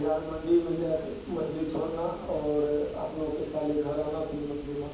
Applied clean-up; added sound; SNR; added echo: none; Water; 16 dB; reverberation time 1.2 s.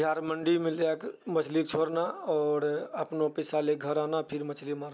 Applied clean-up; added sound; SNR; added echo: none; none; none; none.